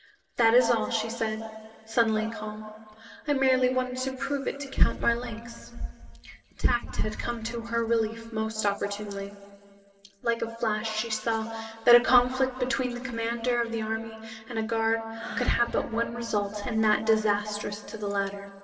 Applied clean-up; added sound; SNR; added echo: none; Breathing; 15 dB; reverberation time 2.3 s.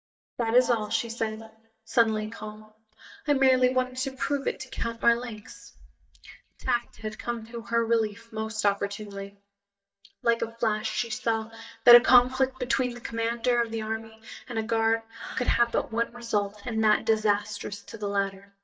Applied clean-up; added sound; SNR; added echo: neural mask model DeepFilterNet 3.